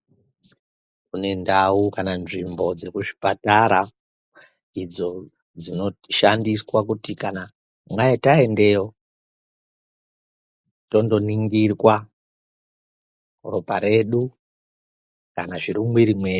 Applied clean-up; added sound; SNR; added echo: neural mask model Resemble Enhance denoiser.